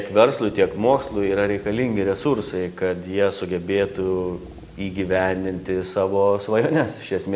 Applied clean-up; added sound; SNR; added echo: none; Wind instrument, woodwind instrument; 19 dB; none.